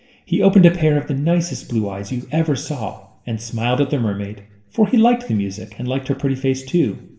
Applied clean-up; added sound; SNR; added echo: none; none; none; reverberation time 0.7 s.